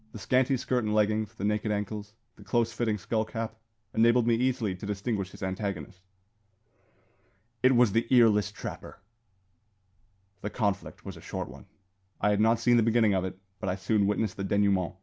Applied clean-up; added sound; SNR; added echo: none; none; none; none.